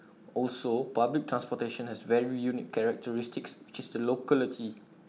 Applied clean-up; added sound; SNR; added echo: none; none; none; none.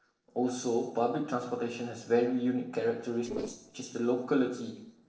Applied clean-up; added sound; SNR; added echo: neural separator model SepFormer DNS4.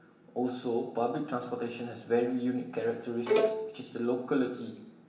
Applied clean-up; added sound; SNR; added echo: none; Bowed string instrument; -1 dB; reverberation time 0.8 s.